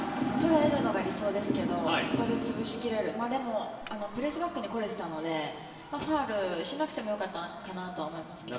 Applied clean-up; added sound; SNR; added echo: none; Cutlery, silverware; 10 dB; reverberation time 1.3 s.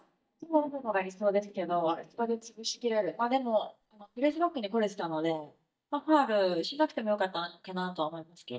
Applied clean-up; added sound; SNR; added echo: neural mask model DeepFilterNet 3.